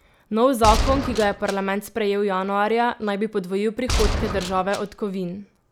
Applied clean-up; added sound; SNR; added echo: none; Gunshot, gunfire; 3 dB; none.